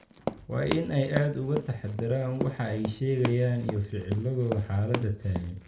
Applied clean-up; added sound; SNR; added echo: none; Run; 9 dB; reverberation time 0.4 s.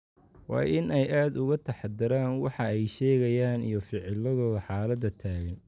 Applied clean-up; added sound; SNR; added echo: none; none; none; none.